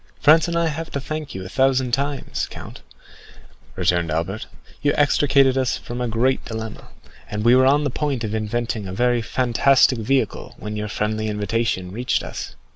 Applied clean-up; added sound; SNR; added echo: none; none; none; none.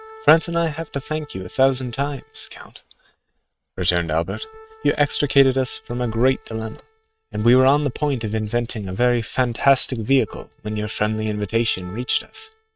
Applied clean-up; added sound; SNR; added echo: neural mask model RNNoise.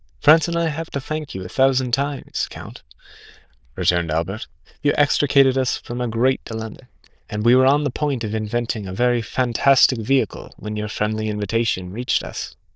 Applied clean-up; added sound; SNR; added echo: neural diffusion model UNIVERSE++.